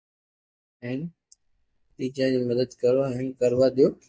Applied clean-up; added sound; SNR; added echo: neural mask model DeepFilterNet 3.